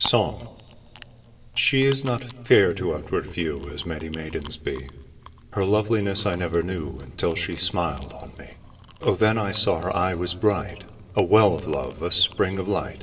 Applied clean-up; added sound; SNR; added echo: none; Chewing, mastication; 15 dB; reverberation time 2.2 s.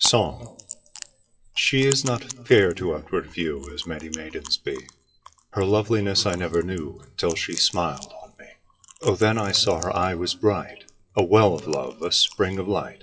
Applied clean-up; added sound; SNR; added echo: classical method WPE with log-MMSE.